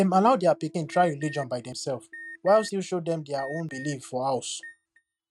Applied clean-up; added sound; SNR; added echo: neural mask model RNNoise.